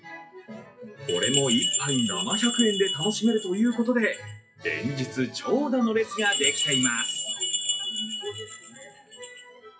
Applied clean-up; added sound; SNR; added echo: classical method WPE with log-MMSE.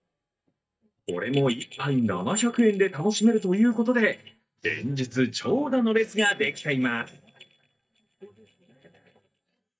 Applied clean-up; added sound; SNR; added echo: neural mask model DeepFilterNet 3.